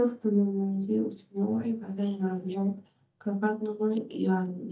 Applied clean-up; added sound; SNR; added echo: neural mask model DeepFilterNet 3.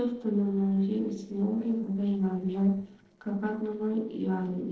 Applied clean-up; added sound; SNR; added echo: neural separator model SepFormer DNS4.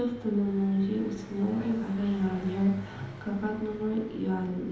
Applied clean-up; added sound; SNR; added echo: none; Car passing by; 16 dB; reverberation time 1.3 s.